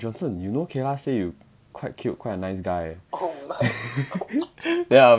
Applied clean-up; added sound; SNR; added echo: none; none; none; none.